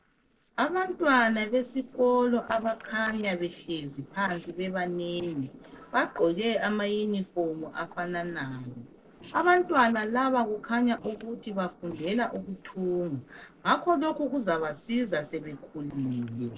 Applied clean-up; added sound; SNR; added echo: neural separator model SepFormer DNS4.